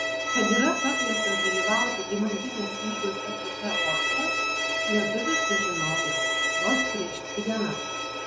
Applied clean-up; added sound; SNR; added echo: none; Bowed string instrument; -3 dB; none.